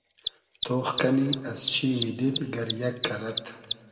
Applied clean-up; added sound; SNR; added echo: none; Mechanisms; 7 dB; reverberation time 1.7 s.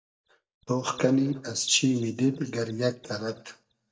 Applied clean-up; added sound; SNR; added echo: neural mask model DeepFilterNet 3.